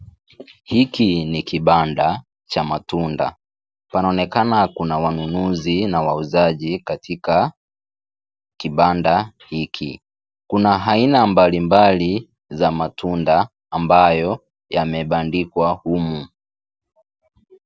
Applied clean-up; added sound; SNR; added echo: none; none; none; none.